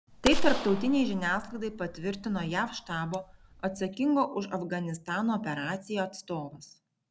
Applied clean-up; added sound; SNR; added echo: none; Gunshot, gunfire; 2 dB; none.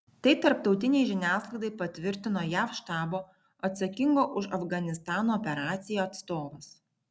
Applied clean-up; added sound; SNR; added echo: none; none; none; none.